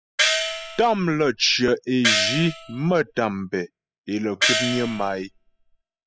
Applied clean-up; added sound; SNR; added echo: classical method spectral subtraction.